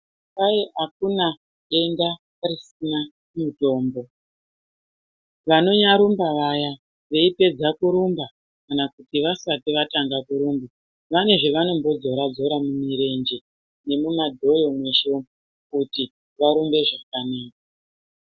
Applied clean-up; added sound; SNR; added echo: none; none; none; none.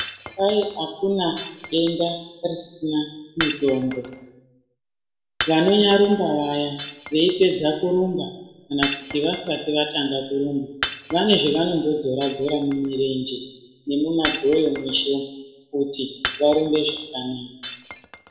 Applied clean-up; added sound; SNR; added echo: none; Shatter; 10 dB; reverberation time 0.9 s.